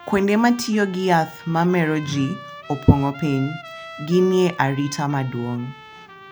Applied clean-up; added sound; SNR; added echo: none; Trumpet; 18 dB; none.